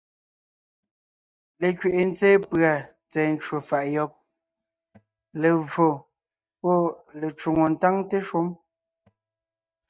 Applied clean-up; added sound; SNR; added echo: neural mask model DeepFilterNet 3.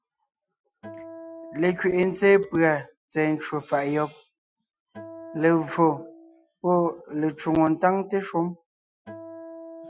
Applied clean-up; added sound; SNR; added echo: classical method Wiener filter.